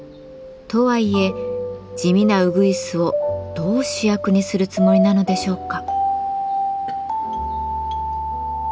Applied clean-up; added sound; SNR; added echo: none; none; none; none.